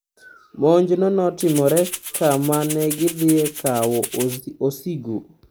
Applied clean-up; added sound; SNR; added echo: none; Rattle (instrument); 10 dB; none.